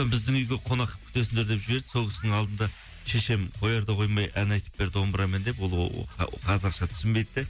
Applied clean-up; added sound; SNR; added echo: none; none; none; none.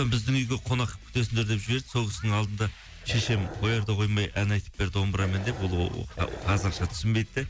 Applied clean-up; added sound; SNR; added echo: none; Dog; 13 dB; none.